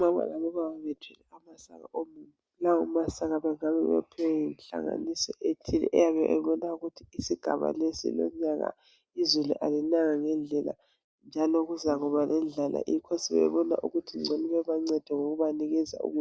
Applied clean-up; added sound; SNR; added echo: none; none; none; none.